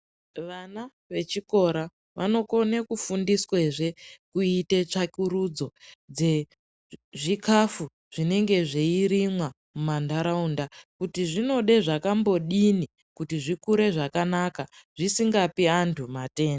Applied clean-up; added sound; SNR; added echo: none; none; none; none.